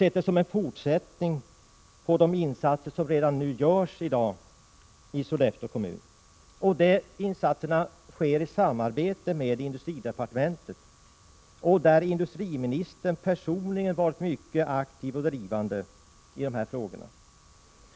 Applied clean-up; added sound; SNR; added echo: none; none; none; none.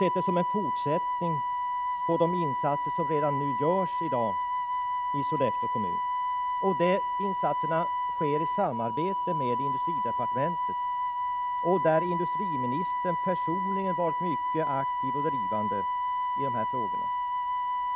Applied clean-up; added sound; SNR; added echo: none; Wind instrument, woodwind instrument; -2 dB; none.